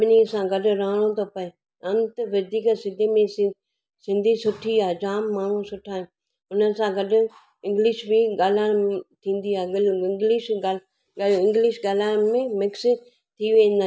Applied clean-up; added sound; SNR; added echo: none; none; none; none.